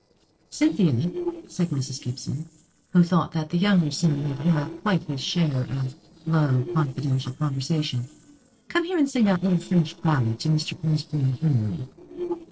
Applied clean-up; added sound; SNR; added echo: neural separator model SepFormer DNS4.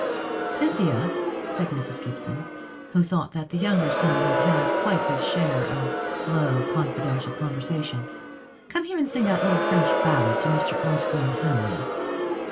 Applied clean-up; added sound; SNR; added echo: none; Crowd; 0 dB; reverberation time 0.2 s.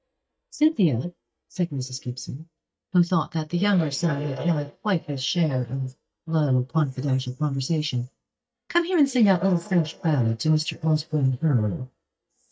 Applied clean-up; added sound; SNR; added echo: neural mask model DeepFilterNet 3.